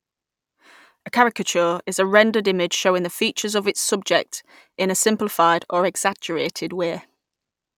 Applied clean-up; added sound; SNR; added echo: none; none; none; none.